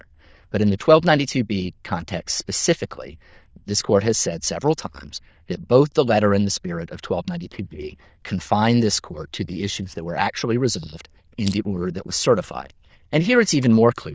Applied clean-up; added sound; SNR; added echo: neural diffusion model UNIVERSE++.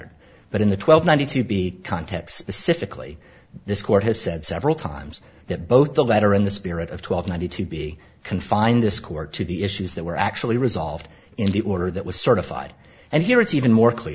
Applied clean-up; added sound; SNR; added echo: none; Crushing; 16 dB; none.